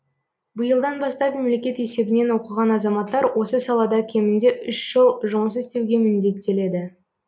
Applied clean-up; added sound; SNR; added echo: none; none; none; none.